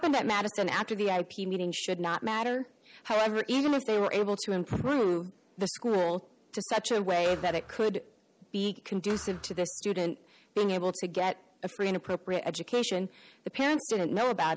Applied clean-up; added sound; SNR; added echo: none; Thump, thud; 20 dB; none.